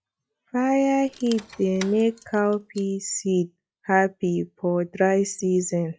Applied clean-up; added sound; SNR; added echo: classical method log-MMSE.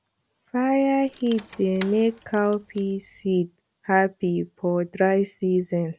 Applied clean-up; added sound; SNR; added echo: none; Rattle / Keys jangling; 19 dB; none.